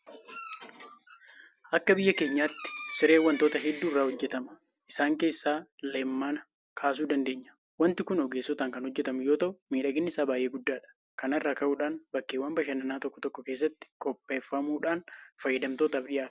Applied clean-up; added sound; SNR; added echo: none; none; none; none.